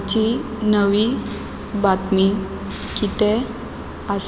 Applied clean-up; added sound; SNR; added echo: none; none; none; none.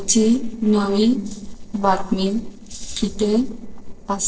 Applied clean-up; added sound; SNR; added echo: neural separator model SepFormer DNS4.